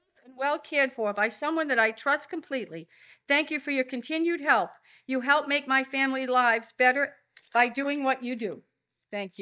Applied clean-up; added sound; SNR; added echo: neural mask model DeepFilterNet 3.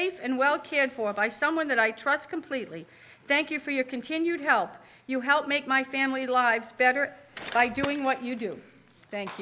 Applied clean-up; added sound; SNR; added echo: none; Bicycle; 13 dB; none.